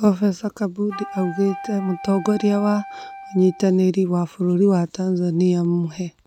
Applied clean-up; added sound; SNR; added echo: none; Wind instrument, woodwind instrument; 16 dB; none.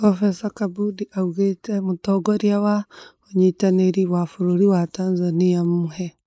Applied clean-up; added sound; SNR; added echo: neural mask model Resemble Enhance denoiser.